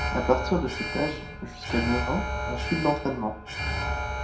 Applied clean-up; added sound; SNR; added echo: none; Alarm; 2 dB; reverberation time 0.5 s.